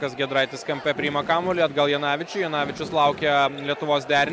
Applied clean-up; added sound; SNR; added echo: none; none; none; none.